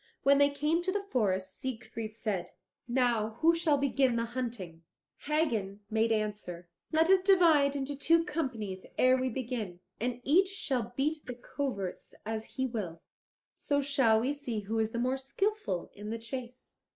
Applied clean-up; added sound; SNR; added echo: neural mask model Resemble Enhance denoiser.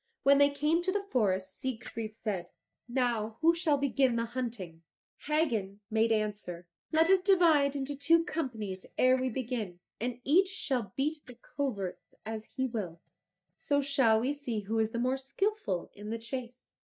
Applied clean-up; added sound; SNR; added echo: neural mask model DeepFilterNet 3.